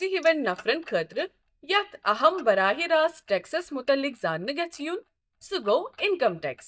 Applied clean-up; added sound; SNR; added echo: neural mask model DeepFilterNet 3.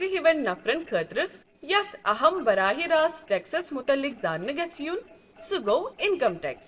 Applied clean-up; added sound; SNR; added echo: neural separator model SepFormer DNS4.